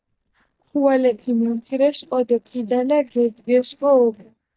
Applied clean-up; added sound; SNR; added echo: neural mask model DeepFilterNet 3.